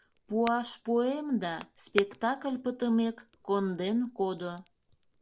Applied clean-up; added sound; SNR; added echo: none; Crackle; 15 dB; none.